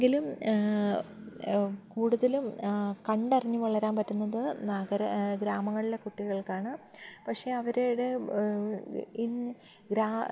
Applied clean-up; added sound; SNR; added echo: none; none; none; none.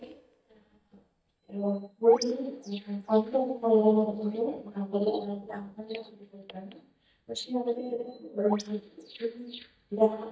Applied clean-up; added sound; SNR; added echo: neural mask model DeepFilterNet 3.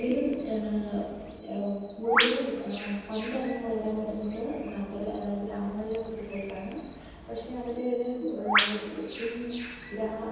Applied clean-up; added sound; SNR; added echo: none; Bird; 2 dB; reverberation time 1.1 s.